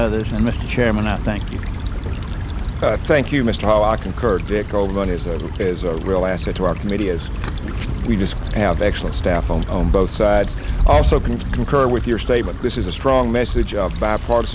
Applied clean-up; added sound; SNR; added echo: none; Stream / Trickle, dribble / Traffic noise, roadway noise; 3 dB; none.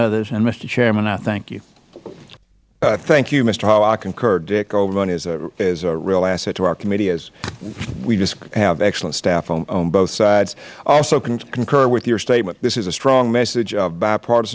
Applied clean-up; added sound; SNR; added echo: none; none; none; none.